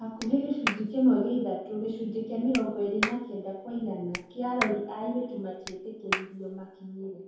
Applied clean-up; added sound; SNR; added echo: none; Clapping; 9 dB; reverberation time 0.8 s.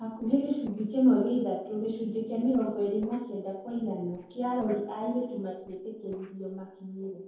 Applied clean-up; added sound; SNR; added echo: neural separator model SepFormer DNS4.